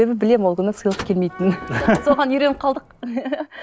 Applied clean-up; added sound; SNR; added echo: none; Wind instrument, woodwind instrument + Car; 16 dB; none.